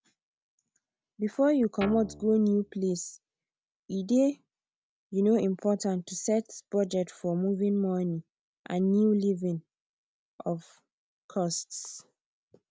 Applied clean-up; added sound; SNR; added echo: none; Guitar; 12 dB; none.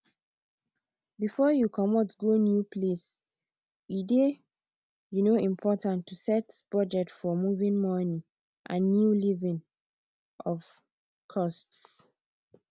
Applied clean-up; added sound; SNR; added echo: none; none; none; none.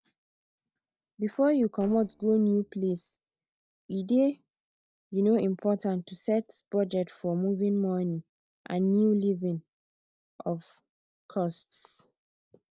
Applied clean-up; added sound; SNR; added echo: neural separator model SepFormer DNS4.